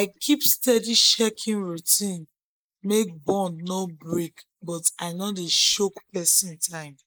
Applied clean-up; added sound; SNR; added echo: neural mask model Resemble Enhance denoiser.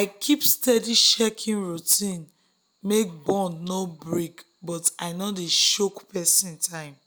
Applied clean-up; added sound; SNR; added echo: none; none; none; none.